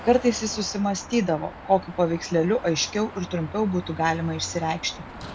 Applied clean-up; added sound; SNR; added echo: none; Car passing by / Traffic noise, roadway noise / Engine; 14 dB; none.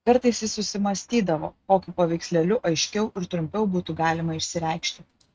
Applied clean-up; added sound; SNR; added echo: neural mask model RNNoise.